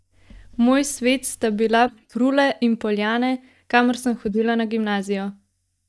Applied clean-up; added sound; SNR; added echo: neural mask model DeepFilterNet 3.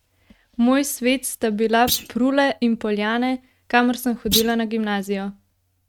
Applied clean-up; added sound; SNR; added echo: neural mask model RNNoise.